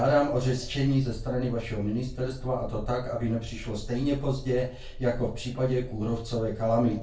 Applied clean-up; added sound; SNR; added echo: none; Bark; 11 dB; reverberation time 0.3 s.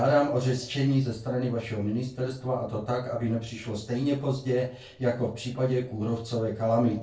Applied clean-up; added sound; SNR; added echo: neural separator model SepFormer DNS4.